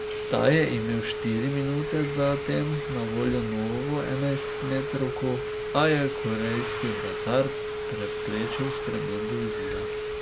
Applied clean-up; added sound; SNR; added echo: none; Telephone; 4 dB; none.